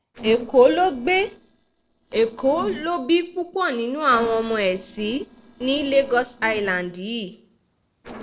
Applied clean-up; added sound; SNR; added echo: neural separator model SepFormer DNS4.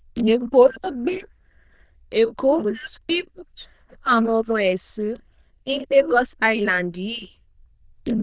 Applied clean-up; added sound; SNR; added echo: neural diffusion model UNIVERSE++.